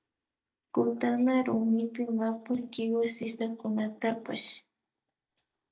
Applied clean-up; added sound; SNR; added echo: neural mask model DeepFilterNet 3.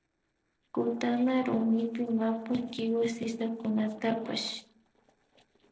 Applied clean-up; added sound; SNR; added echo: neural separator model SepFormer DNS4.